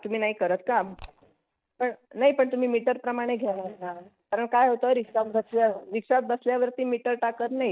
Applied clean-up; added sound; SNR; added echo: neural mask model DeepFilterNet 3.